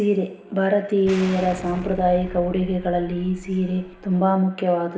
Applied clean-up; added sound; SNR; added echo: none; Explosion; 16 dB; reverberation time 0.8 s.